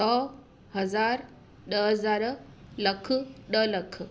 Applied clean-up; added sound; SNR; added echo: none; none; none; none.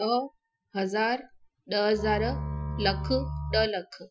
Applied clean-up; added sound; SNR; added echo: classical method Wiener filter.